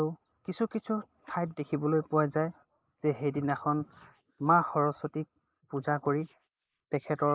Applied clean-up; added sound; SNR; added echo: neural mask model Resemble Enhance denoiser.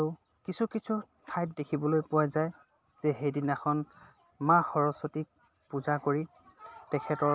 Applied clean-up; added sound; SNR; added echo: none; none; none; none.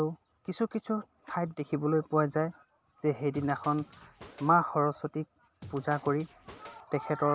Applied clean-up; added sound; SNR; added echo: none; Scratching (performance technique); 19 dB; none.